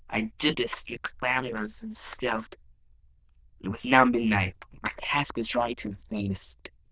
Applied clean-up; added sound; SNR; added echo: neural diffusion model UNIVERSE++.